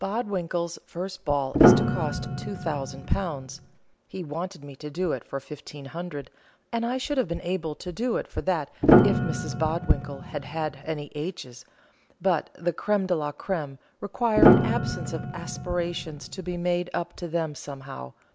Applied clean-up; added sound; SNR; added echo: none; Piano; -4 dB; none.